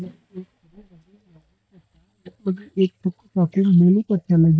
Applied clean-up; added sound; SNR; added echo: neural mask model DeepFilterNet 3.